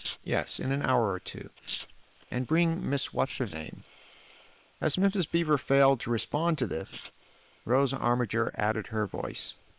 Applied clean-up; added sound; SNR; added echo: neural separator model SepFormer WHAM!.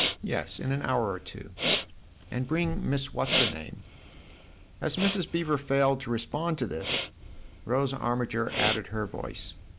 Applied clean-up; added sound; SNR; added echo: none; Respiratory sounds; 5 dB; none.